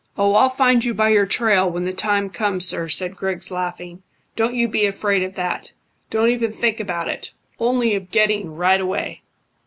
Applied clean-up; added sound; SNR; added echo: none; none; none; none.